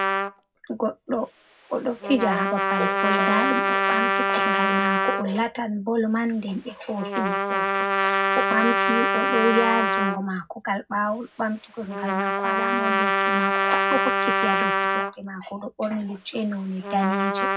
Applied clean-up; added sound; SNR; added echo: none; Trumpet; -2 dB; reverberation time 0.3 s.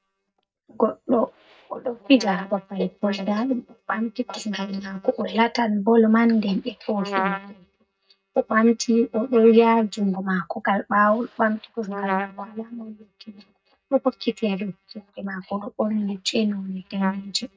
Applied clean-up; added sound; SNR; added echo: neural mask model DeepFilterNet 3.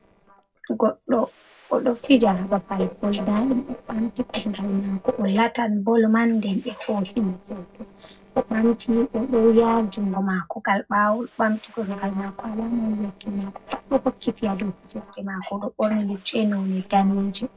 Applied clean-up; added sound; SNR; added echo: neural separator model SepFormer DNS4.